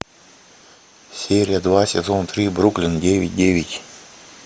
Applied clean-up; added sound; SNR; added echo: none; none; none; none.